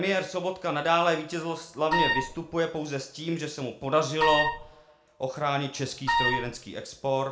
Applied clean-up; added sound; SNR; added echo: none; Wind instrument, woodwind instrument; -2 dB; reverberation time 0.4 s.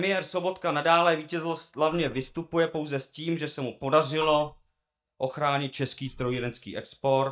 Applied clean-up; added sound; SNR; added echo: neural mask model DeepFilterNet 3.